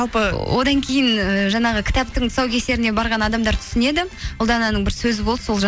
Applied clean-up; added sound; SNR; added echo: none; none; none; none.